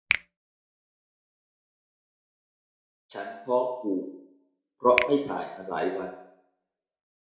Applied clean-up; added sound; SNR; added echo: none; Finger snapping; 5 dB; reverberation time 0.6 s.